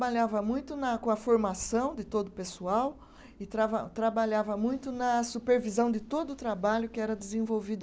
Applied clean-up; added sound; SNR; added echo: none; none; none; none.